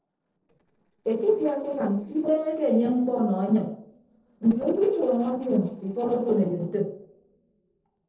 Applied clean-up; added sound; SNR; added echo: neural separator model SepFormer DNS4.